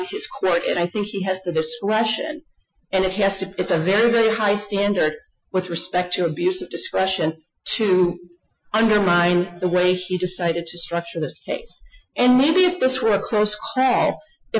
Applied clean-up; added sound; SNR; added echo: classical method Wiener filter.